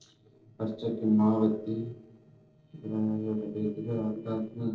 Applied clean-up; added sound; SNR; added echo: neural separator model SepFormer DNS4.